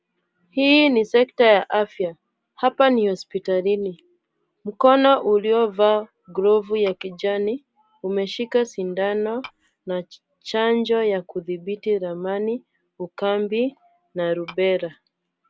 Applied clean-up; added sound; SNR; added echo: none; Tap / Glass; 19 dB; none.